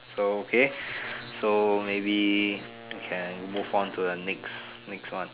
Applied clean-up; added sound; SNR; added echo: none; Wind instrument, woodwind instrument; 20 dB; none.